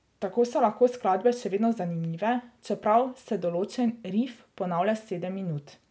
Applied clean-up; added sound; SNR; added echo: none; none; none; none.